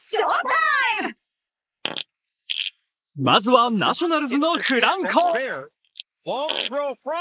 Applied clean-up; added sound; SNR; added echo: neural mask model Resemble Enhance denoiser.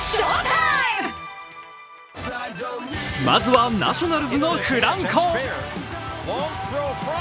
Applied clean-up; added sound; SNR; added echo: none; none; none; none.